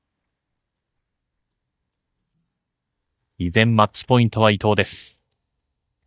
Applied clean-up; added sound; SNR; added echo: neural mask model DeepFilterNet 3.